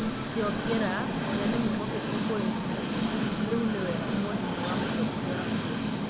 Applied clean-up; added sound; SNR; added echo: none; Train; -5 dB; none.